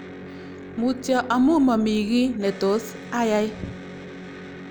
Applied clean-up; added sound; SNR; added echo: none; Electric guitar; 14 dB; none.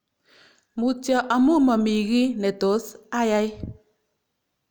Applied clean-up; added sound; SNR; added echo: none; none; none; none.